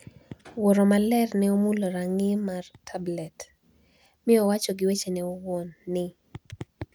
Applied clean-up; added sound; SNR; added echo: none; none; none; none.